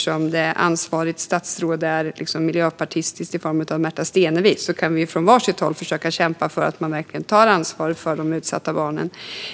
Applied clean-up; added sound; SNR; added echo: none; none; none; none.